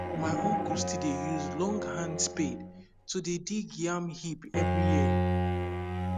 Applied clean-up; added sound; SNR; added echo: none; Bowed string instrument; -3 dB; none.